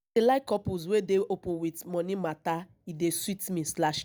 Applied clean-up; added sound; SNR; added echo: none; none; none; none.